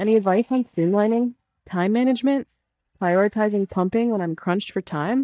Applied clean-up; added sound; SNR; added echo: neural mask model DeepFilterNet 3.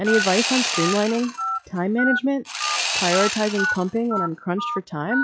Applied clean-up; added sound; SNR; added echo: classical method log-MMSE.